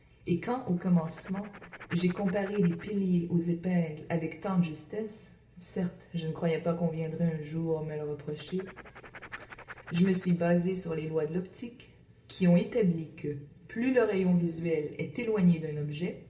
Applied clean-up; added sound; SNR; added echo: none; Writing; 19 dB; reverberation time 2.2 s.